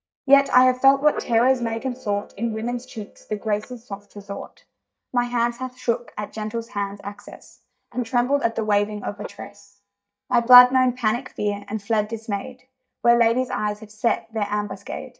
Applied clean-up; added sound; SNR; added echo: neural mask model DeepFilterNet 3.